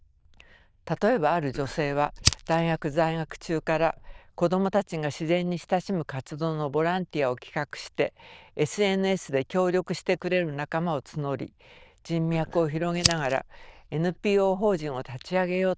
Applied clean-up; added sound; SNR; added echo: neural diffusion model UNIVERSE++.